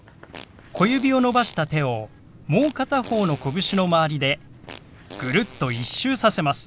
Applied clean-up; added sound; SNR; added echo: none; Fart; 19 dB; none.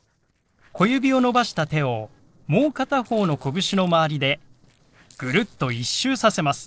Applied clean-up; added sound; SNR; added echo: neural separator model SepFormer DNS4.